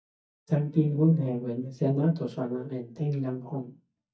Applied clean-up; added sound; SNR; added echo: neural mask model DeepFilterNet 3.